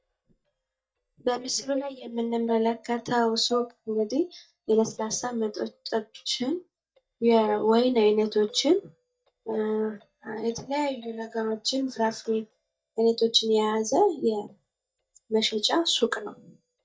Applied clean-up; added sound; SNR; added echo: neural mask model DeepFilterNet 3.